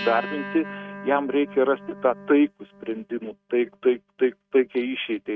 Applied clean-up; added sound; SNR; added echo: neural mask model RNNoise.